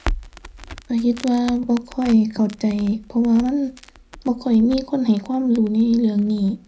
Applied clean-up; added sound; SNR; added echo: none; Crackle; 15 dB; reverberation time 0.4 s.